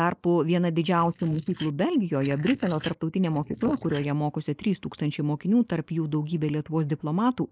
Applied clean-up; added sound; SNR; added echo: neural mask model Resemble Enhance denoiser.